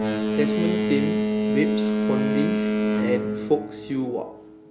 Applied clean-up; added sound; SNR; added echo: none; Boat, Water vehicle; -4 dB; none.